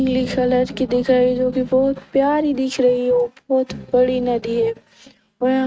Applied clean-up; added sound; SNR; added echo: neural mask model RNNoise.